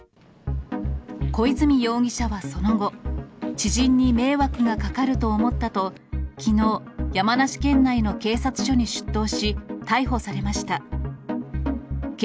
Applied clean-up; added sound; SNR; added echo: none; none; none; none.